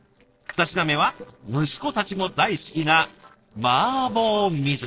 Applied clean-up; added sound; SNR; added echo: neural separator model SepFormer DNS4.